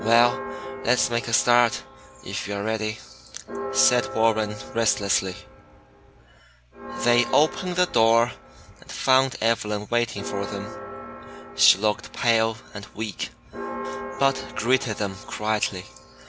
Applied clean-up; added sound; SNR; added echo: none; Church bell; 11 dB; none.